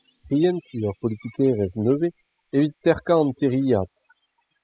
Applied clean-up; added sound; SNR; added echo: classical method spectral subtraction.